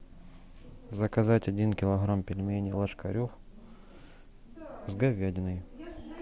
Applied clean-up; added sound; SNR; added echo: none; none; none; none.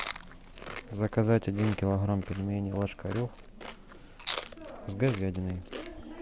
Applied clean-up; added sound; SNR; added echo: none; Chewing, mastication; 8 dB; none.